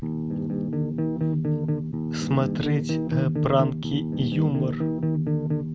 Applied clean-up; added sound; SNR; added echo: none; Bass guitar; -4 dB; none.